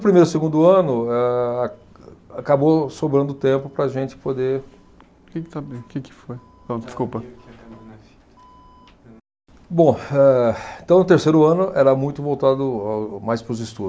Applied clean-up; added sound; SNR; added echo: none; none; none; none.